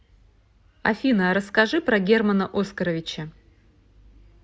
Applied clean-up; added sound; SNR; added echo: none; none; none; none.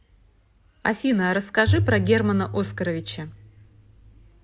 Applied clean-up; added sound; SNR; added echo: none; Bowed string instrument; 3 dB; none.